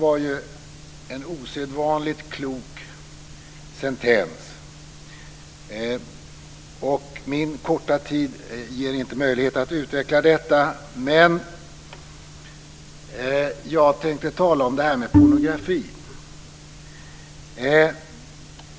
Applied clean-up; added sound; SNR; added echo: none; Bowed string instrument; -5 dB; none.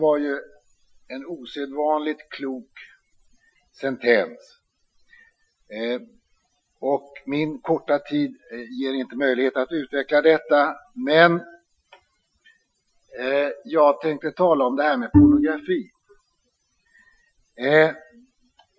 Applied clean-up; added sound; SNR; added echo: classical method Wiener filter.